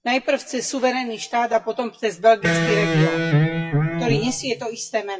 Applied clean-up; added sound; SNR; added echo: classical method WPE with log-MMSE.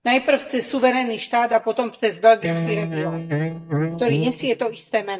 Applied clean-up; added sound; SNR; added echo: neural mask model DeepFilterNet 3.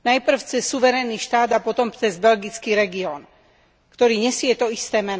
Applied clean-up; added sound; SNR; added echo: none; none; none; none.